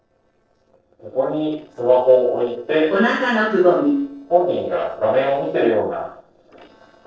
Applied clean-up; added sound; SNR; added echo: neural separator model SepFormer DNS4.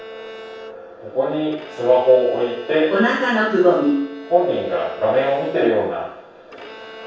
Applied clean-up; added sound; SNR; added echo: none; Bowed string instrument; 17 dB; reverberation time 0.7 s.